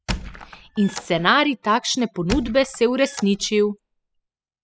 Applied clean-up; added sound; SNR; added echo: classical method spectral subtraction.